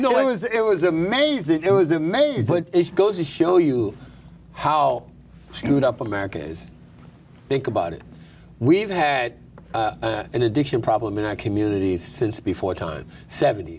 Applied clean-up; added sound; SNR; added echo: none; none; none; none.